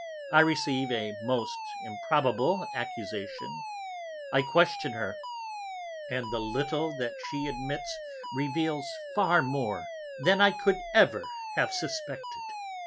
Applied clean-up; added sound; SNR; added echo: classical method Wiener filter.